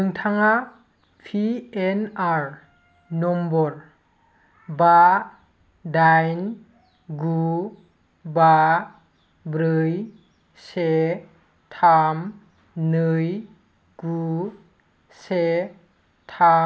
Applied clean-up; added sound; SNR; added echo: none; none; none; none.